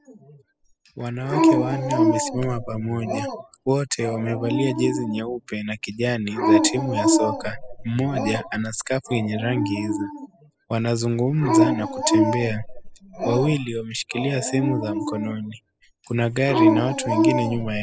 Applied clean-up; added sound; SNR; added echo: classical method spectral subtraction.